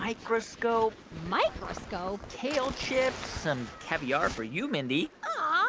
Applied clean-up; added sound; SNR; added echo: none; none; none; none.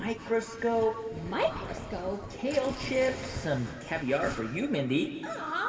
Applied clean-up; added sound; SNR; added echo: none; none; none; reverberation time 2.0 s.